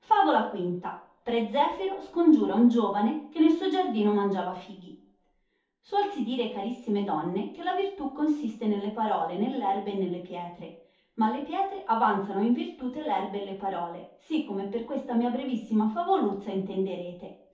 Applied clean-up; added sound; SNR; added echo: none; none; none; reverberation time 0.5 s.